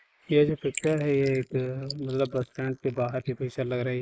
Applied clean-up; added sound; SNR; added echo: neural mask model Resemble Enhance denoiser.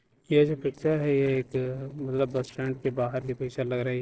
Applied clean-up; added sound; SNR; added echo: neural separator model SepFormer DNS4.